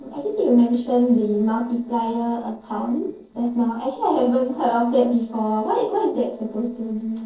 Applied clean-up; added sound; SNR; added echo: neural separator model SepFormer DNS4.